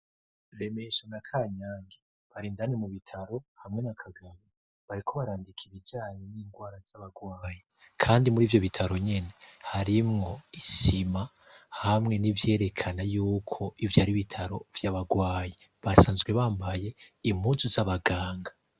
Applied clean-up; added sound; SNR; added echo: none; none; none; none.